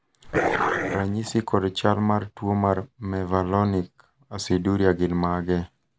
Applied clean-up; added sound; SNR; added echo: none; Dog; 0 dB; none.